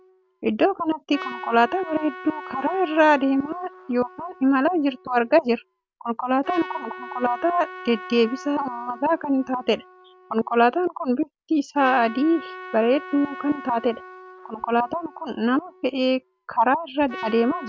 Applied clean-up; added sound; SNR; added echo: none; Trumpet; 16 dB; none.